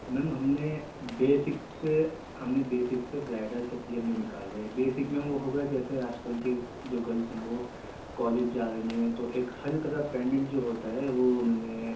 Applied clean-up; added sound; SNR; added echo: none; Rain; 13 dB; reverberation time 0.6 s.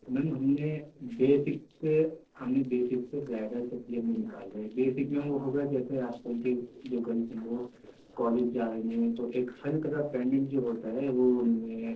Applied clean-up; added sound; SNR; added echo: neural separator model SepFormer DNS4.